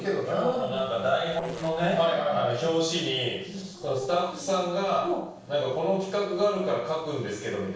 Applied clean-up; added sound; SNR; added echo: neural separator model SepFormer DNS4.